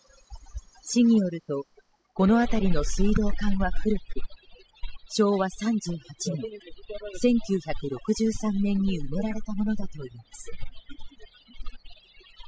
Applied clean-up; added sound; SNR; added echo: classical method spectral subtraction.